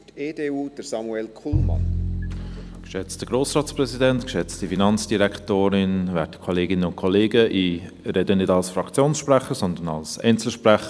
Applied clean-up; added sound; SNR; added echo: none; Bowed string instrument; 10 dB; none.